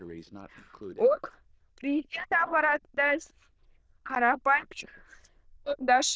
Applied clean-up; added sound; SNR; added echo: neural diffusion model UNIVERSE++.